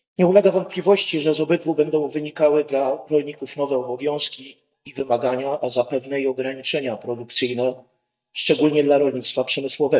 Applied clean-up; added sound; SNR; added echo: neural mask model DeepFilterNet 3.